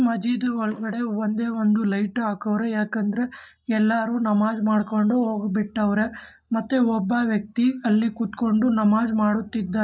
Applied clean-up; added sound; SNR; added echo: neural mask model DeepFilterNet 3.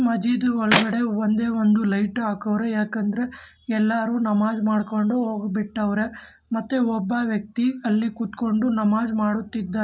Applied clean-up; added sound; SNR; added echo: none; Clapping; 4 dB; none.